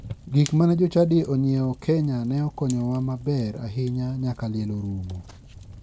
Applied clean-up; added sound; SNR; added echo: none; Fire; 18 dB; none.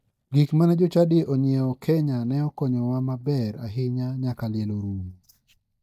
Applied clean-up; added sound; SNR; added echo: neural mask model DeepFilterNet 3.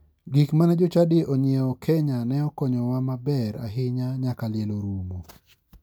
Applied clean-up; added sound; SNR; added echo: none; none; none; none.